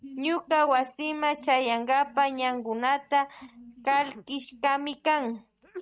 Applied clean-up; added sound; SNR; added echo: neural mask model RNNoise.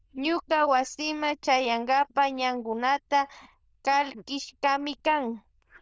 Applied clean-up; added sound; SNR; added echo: neural diffusion model UNIVERSE++.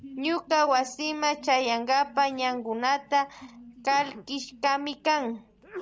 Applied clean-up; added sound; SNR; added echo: none; Sneeze; 20 dB; none.